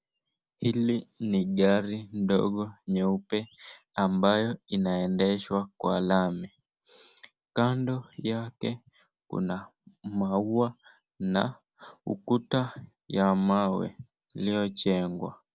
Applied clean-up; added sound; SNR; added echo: none; none; none; none.